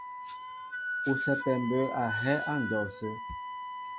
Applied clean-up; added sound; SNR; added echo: none; Wind instrument, woodwind instrument; 4 dB; none.